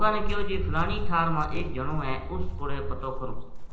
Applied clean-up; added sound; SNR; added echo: none; Walk, footsteps; -3 dB; reverberation time 0.8 s.